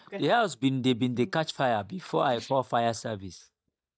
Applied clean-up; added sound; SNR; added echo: neural mask model DeepFilterNet 3.